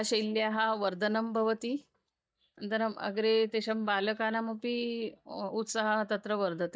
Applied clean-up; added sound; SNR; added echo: neural mask model DeepFilterNet 3.